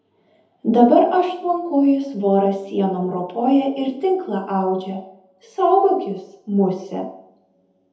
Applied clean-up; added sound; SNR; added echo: none; none; none; reverberation time 0.7 s.